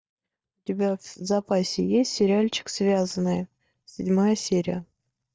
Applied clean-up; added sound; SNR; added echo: neural mask model DeepFilterNet 3.